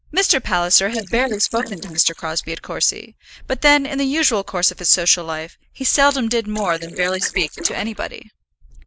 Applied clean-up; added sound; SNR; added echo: neural mask model Resemble Enhance denoiser.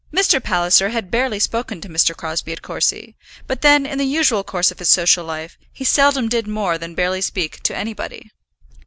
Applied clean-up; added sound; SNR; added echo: none; none; none; none.